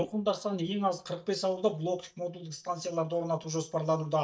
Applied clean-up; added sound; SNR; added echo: neural mask model DeepFilterNet 3.